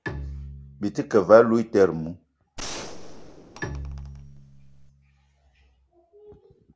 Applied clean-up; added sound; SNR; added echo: none; Bowed string instrument + Gunshot, gunfire; 13 dB; none.